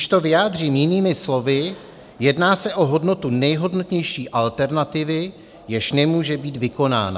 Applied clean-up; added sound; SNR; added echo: none; none; none; none.